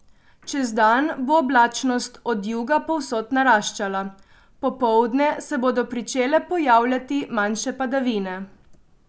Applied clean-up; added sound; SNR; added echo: none; none; none; none.